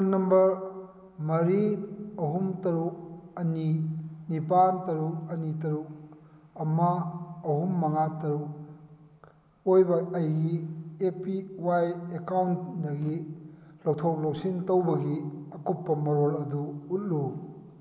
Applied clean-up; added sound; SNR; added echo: none; none; none; none.